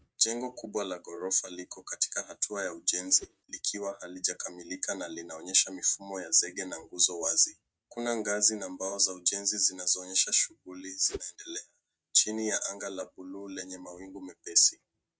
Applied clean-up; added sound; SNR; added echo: neural mask model RNNoise.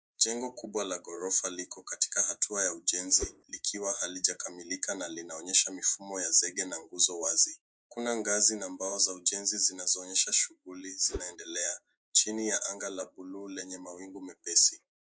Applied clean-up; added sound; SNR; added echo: neural mask model Resemble Enhance denoiser.